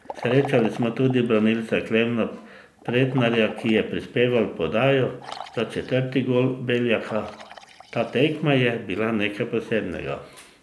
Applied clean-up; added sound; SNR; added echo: none; Liquid; 19 dB; none.